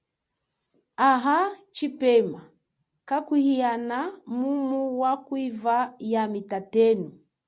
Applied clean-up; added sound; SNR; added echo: none; none; none; none.